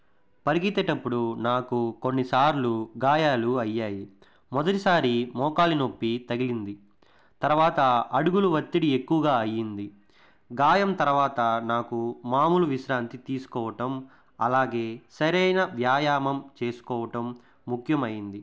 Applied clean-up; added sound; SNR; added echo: none; none; none; none.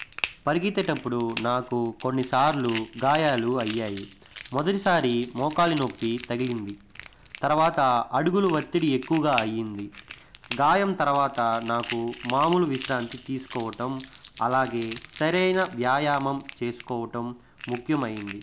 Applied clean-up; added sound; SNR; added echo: none; Crackle; 10 dB; none.